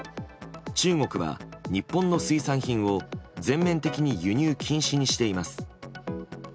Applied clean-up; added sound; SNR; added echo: none; none; none; none.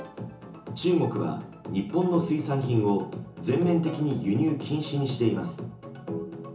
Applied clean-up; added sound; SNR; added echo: none; none; none; reverberation time 0.8 s.